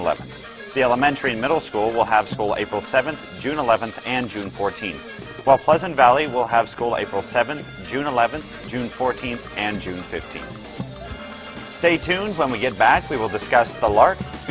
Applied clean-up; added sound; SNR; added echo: none; Brass instrument / Percussion; 15 dB; none.